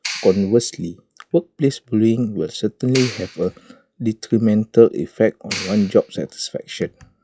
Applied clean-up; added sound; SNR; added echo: classical method log-MMSE.